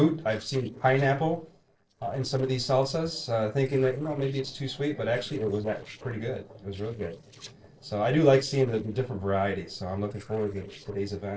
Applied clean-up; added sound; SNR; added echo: neural separator model SepFormer DNS4.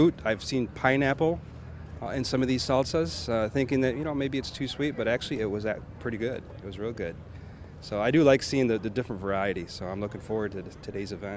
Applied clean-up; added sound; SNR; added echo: none; none; none; none.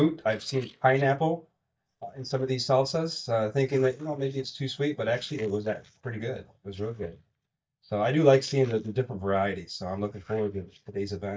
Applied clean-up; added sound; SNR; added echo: neural mask model DeepFilterNet 3.